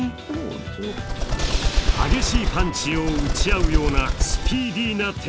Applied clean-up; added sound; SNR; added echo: none; Bird; -4 dB; none.